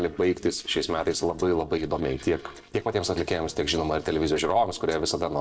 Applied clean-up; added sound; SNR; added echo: neural separator model SepFormer DNS4.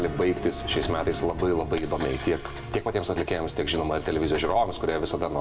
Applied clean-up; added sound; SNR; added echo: none; Clock; 15 dB; reverberation time 0.3 s.